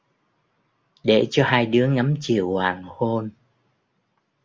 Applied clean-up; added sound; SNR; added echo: none; none; none; none.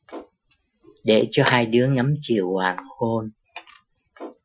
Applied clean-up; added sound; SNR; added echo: classical method Wiener filter.